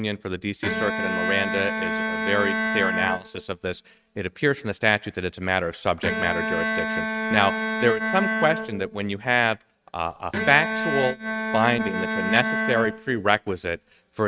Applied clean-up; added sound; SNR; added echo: neural mask model RNNoise.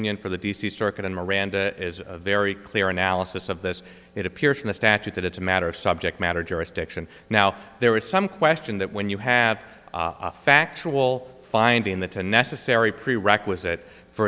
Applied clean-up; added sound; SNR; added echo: none; none; none; none.